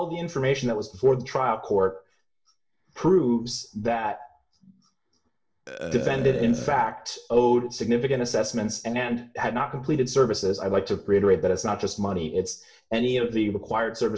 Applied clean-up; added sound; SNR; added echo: neural separator model SepFormer DNS4.